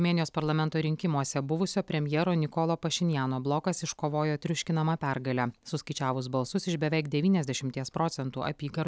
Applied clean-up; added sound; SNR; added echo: none; none; none; none.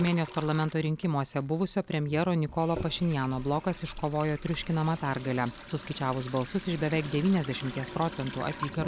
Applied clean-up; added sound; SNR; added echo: none; Sink (filling or washing) / Water tap, faucet; 12 dB; none.